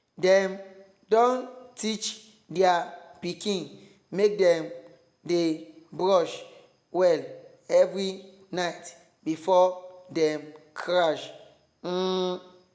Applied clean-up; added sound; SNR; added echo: none; none; none; none.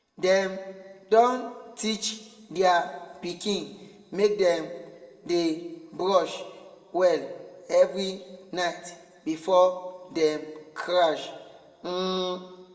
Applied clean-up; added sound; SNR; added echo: none; none; none; reverberation time 1.1 s.